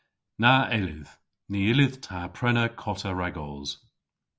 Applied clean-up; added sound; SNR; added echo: none; none; none; none.